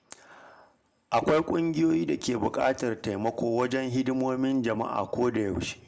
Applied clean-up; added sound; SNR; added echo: none; none; none; reverberation time 0.7 s.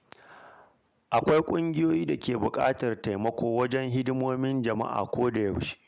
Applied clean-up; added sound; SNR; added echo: none; none; none; none.